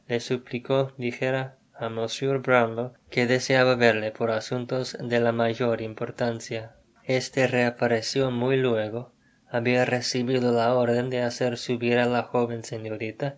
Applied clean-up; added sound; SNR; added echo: none; none; none; none.